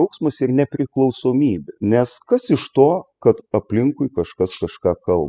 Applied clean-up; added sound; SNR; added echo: classical method spectral subtraction.